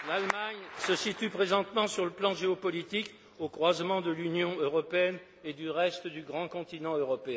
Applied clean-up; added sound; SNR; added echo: none; none; none; none.